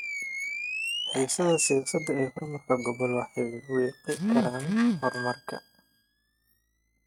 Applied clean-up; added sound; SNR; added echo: neural mask model RNNoise.